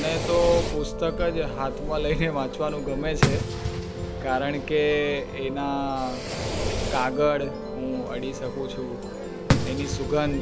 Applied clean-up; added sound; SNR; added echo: none; Fireworks + Musical instrument; 2 dB; none.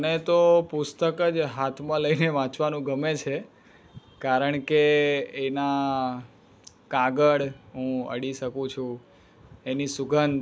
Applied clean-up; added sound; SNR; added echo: none; none; none; none.